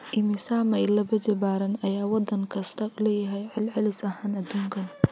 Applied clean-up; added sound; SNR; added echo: none; none; none; none.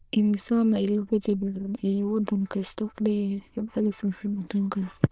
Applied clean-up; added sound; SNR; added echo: neural diffusion model UNIVERSE++.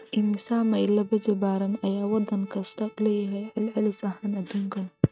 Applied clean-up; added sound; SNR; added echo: neural mask model RNNoise.